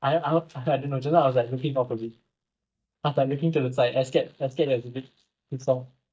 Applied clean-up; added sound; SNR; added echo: neural mask model DeepFilterNet 3.